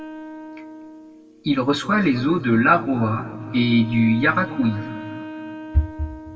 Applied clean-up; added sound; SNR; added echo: none; Wind instrument, woodwind instrument; 15 dB; reverberation time 1.9 s.